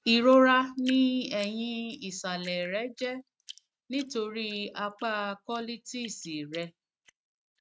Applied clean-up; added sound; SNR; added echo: neural mask model RNNoise.